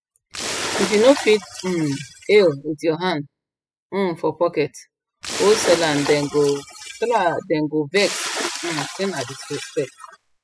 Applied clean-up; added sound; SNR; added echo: classical method spectral subtraction.